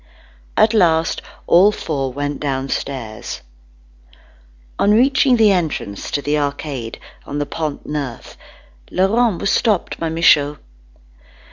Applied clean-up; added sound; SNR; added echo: none; none; none; none.